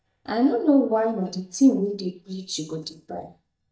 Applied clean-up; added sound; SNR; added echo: neural mask model DeepFilterNet 3.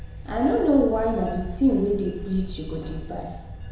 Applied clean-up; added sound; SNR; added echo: none; Bell / Train; 10 dB; reverberation time 1.0 s.